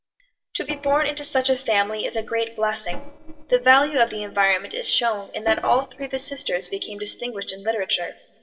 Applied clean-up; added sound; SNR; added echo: neural separator model SepFormer DNS4.